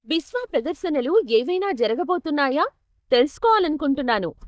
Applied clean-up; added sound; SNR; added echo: neural mask model DeepFilterNet 3.